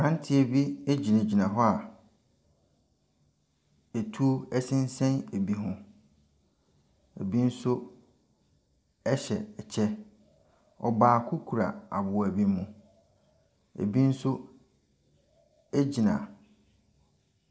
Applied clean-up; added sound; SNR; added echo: none; none; none; none.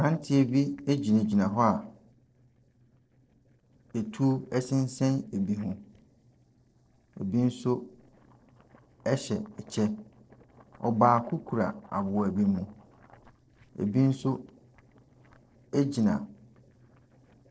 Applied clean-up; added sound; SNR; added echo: neural separator model SepFormer DNS4.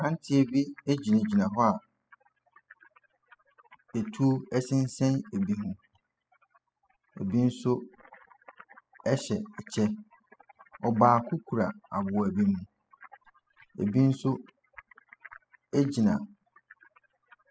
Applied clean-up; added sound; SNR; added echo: classical method spectral subtraction.